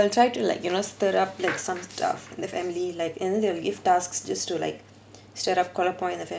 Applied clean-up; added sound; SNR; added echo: none; none; none; none.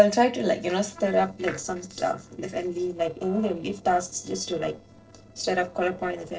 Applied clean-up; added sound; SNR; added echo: neural separator model SepFormer DNS4.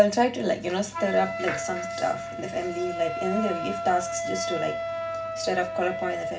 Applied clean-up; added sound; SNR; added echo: none; Wind instrument, woodwind instrument; 5 dB; reverberation time 0.4 s.